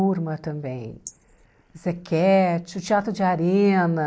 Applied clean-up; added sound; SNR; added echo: neural mask model Resemble Enhance denoiser.